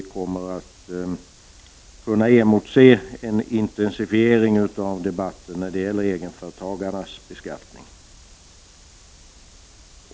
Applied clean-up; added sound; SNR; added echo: none; none; none; none.